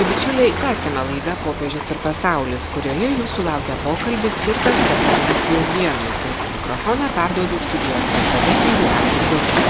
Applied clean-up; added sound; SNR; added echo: none; Waves, surf; -1 dB; none.